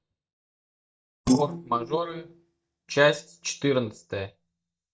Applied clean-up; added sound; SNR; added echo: neural mask model DeepFilterNet 3.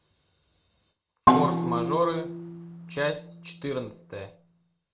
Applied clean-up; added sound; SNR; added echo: none; Percussion; -4 dB; reverberation time 0.2 s.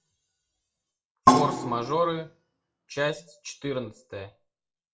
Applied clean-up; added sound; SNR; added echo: classical method WPE with log-MMSE.